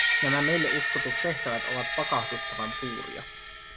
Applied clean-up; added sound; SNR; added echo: none; Screech; -4 dB; none.